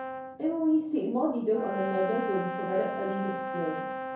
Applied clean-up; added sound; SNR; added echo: none; Brass instrument; 6 dB; reverberation time 0.6 s.